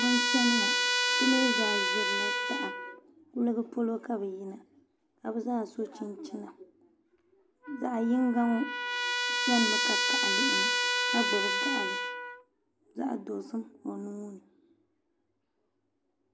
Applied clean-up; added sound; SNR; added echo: none; Trumpet; -1 dB; none.